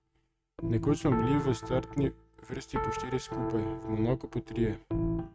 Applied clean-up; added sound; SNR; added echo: neural mask model RNNoise.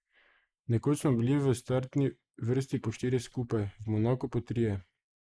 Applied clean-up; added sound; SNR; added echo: neural mask model Resemble Enhance denoiser.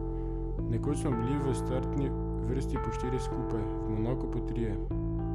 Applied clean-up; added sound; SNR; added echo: none; Piano; -3 dB; none.